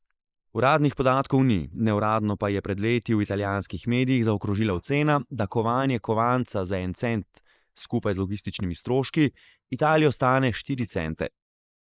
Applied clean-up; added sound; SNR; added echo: neural mask model Resemble Enhance denoiser.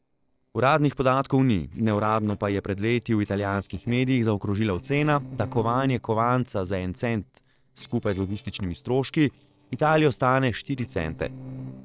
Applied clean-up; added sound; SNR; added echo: neural separator model SepFormer DNS4.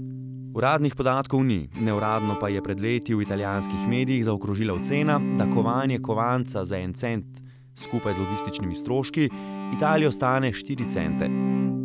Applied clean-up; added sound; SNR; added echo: none; Bowed string instrument; 5 dB; none.